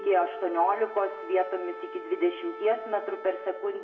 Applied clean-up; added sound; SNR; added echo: none; Wind instrument, woodwind instrument; 12 dB; reverberation time 0.6 s.